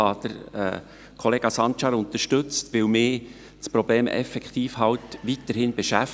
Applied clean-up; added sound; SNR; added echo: none; none; none; none.